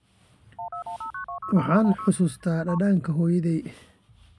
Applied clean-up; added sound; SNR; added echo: none; Telephone; 11 dB; none.